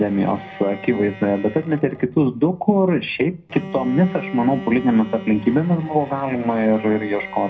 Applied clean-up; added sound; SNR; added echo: none; Bowed string instrument; 16 dB; reverberation time 0.3 s.